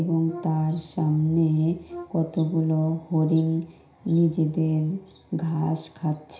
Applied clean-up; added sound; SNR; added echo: none; Brass instrument; 19 dB; reverberation time 0.5 s.